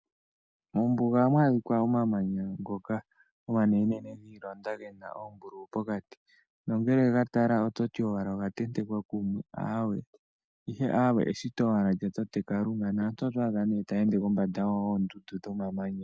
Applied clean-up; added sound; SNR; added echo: none; none; none; none.